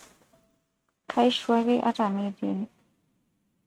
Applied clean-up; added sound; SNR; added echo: neural mask model RNNoise.